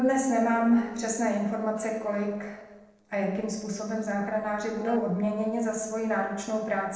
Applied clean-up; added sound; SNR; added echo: neural separator model SepFormer DNS4.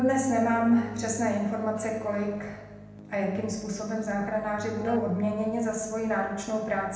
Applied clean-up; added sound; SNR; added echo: none; Keyboard (musical); 14 dB; reverberation time 0.8 s.